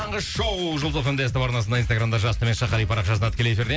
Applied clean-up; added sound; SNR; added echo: none; none; none; none.